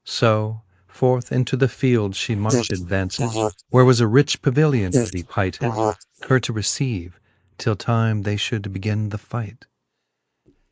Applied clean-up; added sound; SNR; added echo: neural mask model Resemble Enhance denoiser.